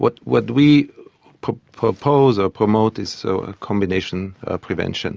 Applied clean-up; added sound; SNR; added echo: none; none; none; none.